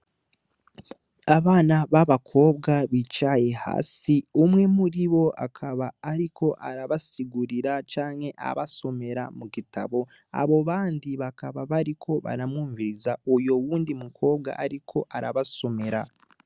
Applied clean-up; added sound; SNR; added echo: none; none; none; none.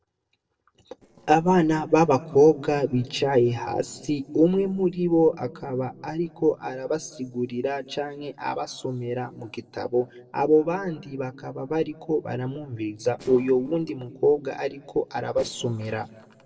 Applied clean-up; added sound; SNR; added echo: neural separator model SepFormer DNS4.